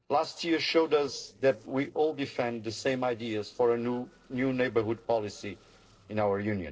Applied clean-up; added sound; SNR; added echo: neural separator model SepFormer DNS4.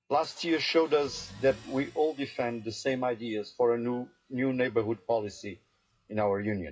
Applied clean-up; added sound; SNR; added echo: classical method WPE with log-MMSE.